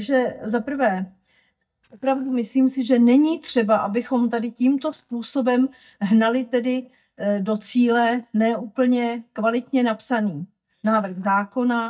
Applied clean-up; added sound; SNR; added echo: neural mask model DeepFilterNet 3.